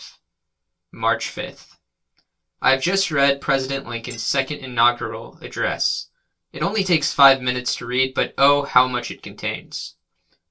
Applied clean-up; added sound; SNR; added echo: neural separator model SepFormer DNS4.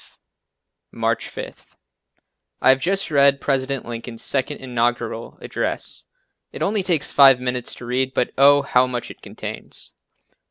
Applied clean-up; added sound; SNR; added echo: none; none; none; none.